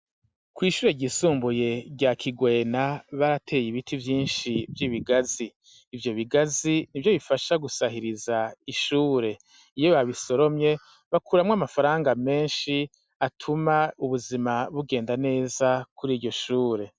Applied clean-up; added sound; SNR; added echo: none; none; none; none.